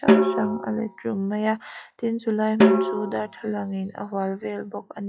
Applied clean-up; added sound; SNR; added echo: classical method log-MMSE.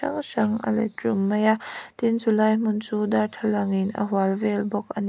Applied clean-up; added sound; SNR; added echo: none; none; none; none.